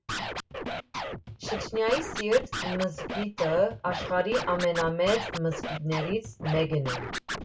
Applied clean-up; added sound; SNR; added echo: none; Scratching (performance technique); 6 dB; reverberation time 0.2 s.